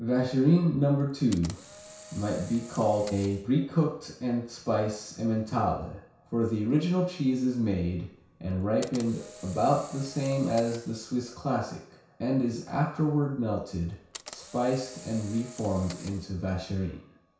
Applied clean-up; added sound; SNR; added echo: none; Camera; 20 dB; reverberation time 0.6 s.